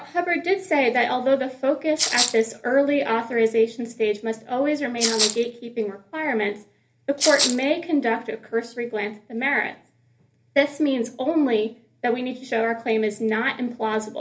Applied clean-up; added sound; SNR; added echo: none; Rattle (instrument); 0 dB; reverberation time 0.3 s.